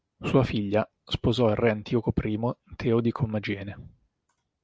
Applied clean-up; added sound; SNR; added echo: none; none; none; none.